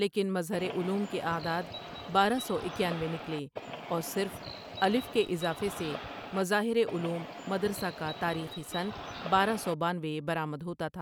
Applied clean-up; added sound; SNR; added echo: none; Bird; 10 dB; none.